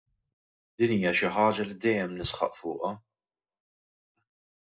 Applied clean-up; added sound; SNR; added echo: neural mask model DeepFilterNet 3.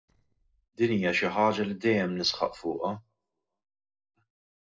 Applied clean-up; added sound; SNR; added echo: neural separator model SepFormer DNS4.